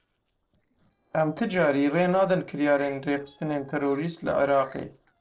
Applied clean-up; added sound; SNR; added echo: neural separator model SepFormer DNS4.